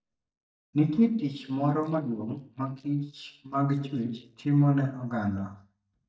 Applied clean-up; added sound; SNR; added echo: neural mask model DeepFilterNet 3.